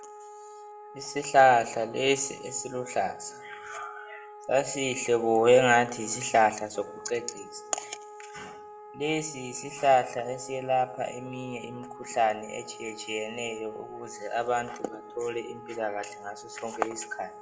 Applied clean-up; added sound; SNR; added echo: none; Wind instrument, woodwind instrument; 17 dB; reverberation time 0.5 s.